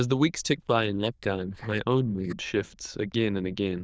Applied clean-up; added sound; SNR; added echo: neural diffusion model UNIVERSE++.